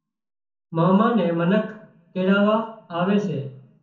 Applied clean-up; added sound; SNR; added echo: none; none; none; reverberation time 0.6 s.